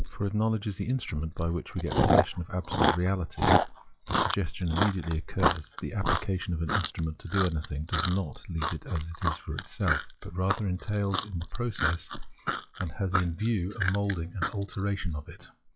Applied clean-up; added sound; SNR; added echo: classical method log-MMSE.